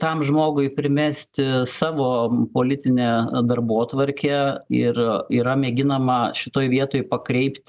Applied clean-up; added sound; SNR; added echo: none; none; none; none.